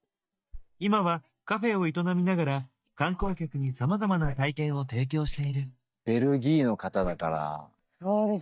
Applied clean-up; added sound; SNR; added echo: neural mask model DeepFilterNet 3.